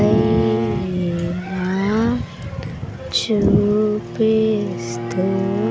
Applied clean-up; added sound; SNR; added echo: none; Bowed string instrument; 9 dB; none.